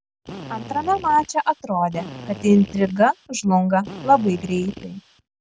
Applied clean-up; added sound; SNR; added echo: none; Drill; 16 dB; none.